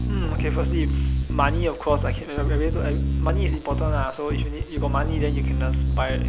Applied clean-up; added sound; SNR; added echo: none; Bass guitar; -5 dB; none.